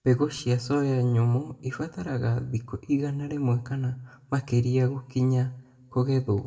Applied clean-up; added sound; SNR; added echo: none; none; none; reverberation time 0.6 s.